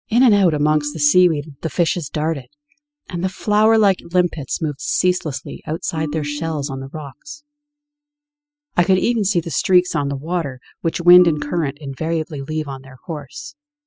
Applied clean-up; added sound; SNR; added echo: classical method spectral subtraction.